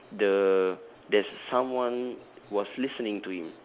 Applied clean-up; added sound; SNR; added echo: none; none; none; none.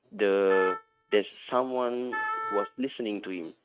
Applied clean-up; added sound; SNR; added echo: neural mask model RNNoise.